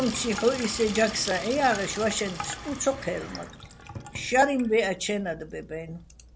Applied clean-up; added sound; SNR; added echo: none; Sink (filling or washing); 11 dB; none.